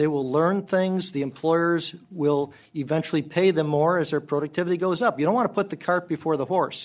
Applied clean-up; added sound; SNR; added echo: none; none; none; none.